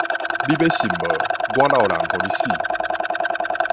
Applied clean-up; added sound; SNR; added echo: none; Rattle; -2 dB; none.